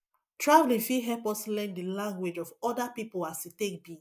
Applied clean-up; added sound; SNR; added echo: neural mask model Resemble Enhance denoiser.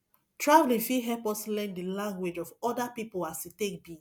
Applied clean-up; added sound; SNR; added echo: none; none; none; none.